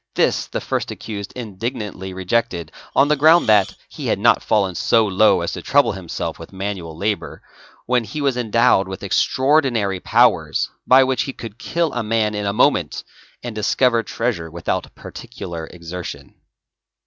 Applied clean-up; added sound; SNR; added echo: none; Hiss; 19 dB; none.